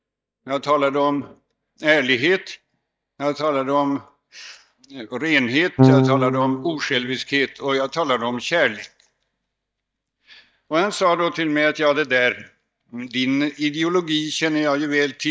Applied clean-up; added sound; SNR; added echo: neural mask model DeepFilterNet 3.